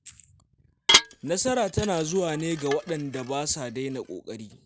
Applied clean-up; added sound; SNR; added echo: none; Dishes, pots, and pans / Glass; 0 dB; none.